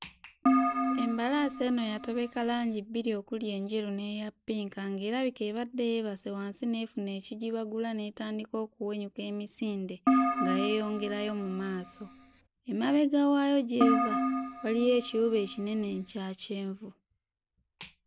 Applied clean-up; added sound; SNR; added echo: none; Keyboard (musical); -1 dB; none.